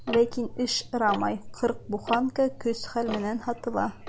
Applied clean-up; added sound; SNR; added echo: none; Tick-tock; 10 dB; none.